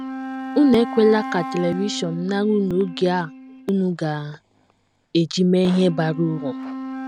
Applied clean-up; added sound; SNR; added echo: none; Wind instrument, woodwind instrument; 11 dB; none.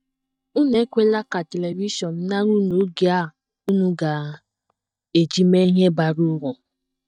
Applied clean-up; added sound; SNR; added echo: neural mask model DeepFilterNet 3.